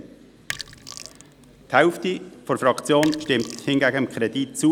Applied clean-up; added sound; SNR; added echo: none; Sink (filling or washing); 15 dB; none.